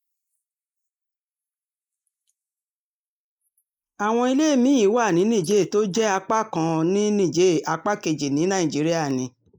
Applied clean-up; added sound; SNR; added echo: neural mask model Resemble Enhance denoiser.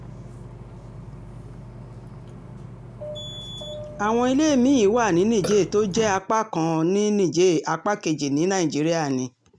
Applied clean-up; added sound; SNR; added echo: none; Burping, eructation; 16 dB; none.